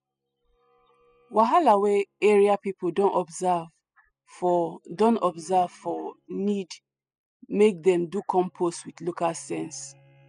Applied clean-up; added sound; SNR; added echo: classical method spectral subtraction.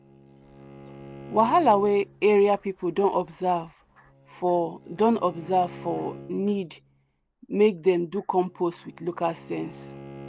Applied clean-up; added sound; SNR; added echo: none; Bowed string instrument; 20 dB; none.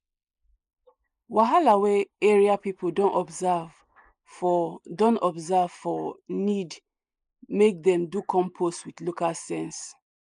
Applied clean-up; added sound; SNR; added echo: neural mask model Resemble Enhance denoiser.